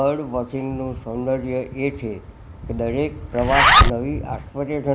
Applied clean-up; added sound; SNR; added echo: none; Zipper (clothing); -4 dB; none.